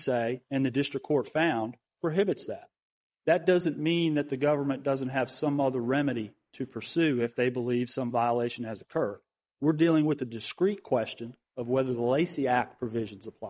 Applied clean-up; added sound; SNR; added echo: neural mask model Resemble Enhance denoiser.